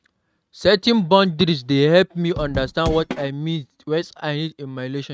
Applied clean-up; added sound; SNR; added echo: neural mask model RNNoise.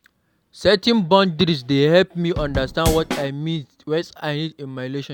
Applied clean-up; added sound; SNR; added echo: none; Drum / Drum kit; 4 dB; none.